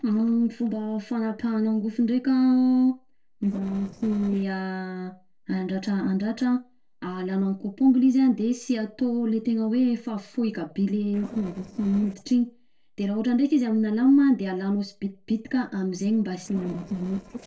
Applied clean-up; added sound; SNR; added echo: neural separator model SepFormer DNS4.